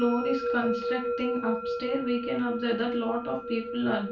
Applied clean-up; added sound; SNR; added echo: none; Musical instrument; 2 dB; reverberation time 0.3 s.